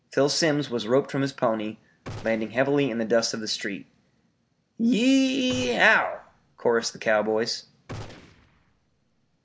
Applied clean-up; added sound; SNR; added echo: none; Gunshot, gunfire; 18 dB; none.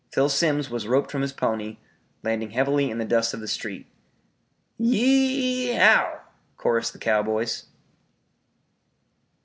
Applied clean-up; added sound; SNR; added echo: none; none; none; none.